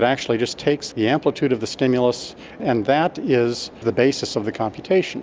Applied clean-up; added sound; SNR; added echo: none; none; none; none.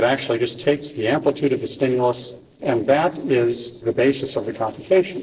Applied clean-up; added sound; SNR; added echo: neural separator model SepFormer DNS4.